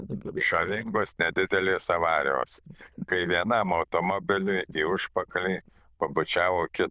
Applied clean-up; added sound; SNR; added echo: neural diffusion model UNIVERSE++.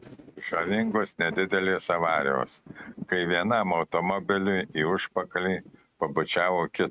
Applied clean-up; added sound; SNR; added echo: neural mask model RNNoise.